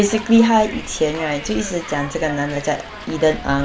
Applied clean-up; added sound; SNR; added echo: none; Hiss; 13 dB; none.